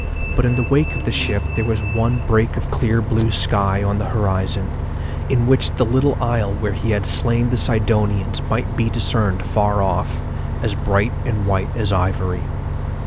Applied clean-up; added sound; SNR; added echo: none; Bus; 3 dB; none.